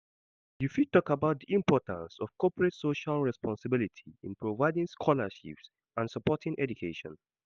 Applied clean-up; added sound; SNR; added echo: none; none; none; none.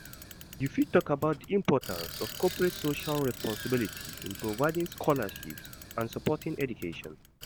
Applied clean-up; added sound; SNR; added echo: none; Bicycle; 12 dB; none.